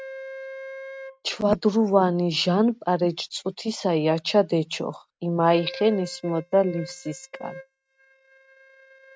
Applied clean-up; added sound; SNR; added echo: neural mask model RNNoise.